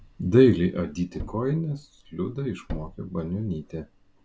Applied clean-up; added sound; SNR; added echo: none; Thump, thud; 17 dB; none.